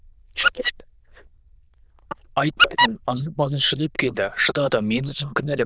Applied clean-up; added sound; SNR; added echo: neural diffusion model UNIVERSE++.